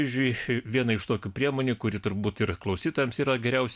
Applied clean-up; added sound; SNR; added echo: none; none; none; none.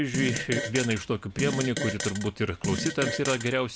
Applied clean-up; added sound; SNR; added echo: none; Fart; 5 dB; none.